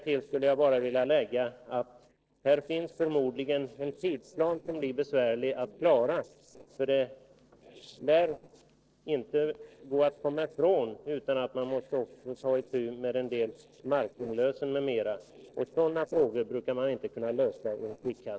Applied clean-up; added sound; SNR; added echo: neural separator model SepFormer DNS4.